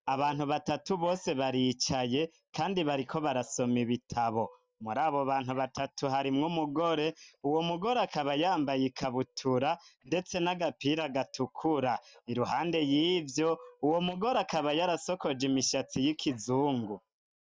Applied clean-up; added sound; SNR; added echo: neural mask model DeepFilterNet 3.